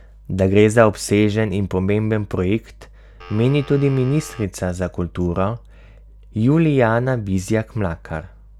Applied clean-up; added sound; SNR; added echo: none; Telephone; 20 dB; none.